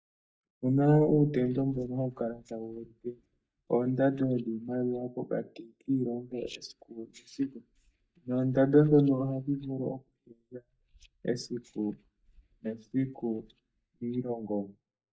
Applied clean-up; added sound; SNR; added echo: neural mask model DeepFilterNet 3.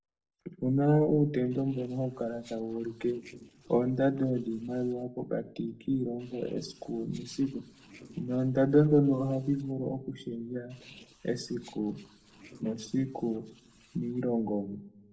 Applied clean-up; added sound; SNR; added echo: neural separator model SepFormer DNS4.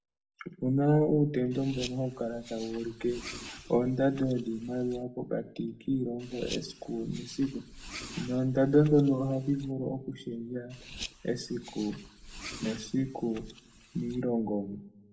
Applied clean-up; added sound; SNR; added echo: none; Car; 16 dB; reverberation time 0.5 s.